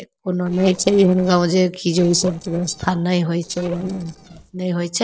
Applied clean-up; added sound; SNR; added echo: neural separator model SepFormer DNS4.